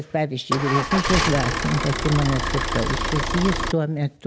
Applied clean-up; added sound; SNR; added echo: none; Idling / Engine starting / Motor vehicle (road); 0 dB; none.